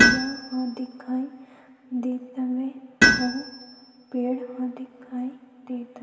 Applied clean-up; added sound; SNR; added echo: none; Tools; -4 dB; reverberation time 2.2 s.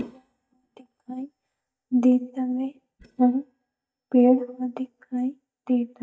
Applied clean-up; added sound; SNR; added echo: neural mask model DeepFilterNet 3.